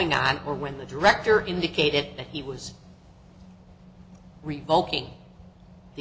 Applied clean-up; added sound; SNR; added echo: none; none; none; none.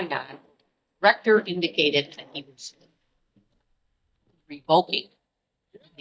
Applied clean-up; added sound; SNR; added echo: neural mask model DeepFilterNet 3.